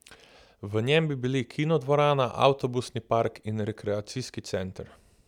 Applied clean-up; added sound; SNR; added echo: none; none; none; none.